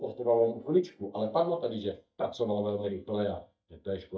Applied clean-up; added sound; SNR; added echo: neural mask model DeepFilterNet 3.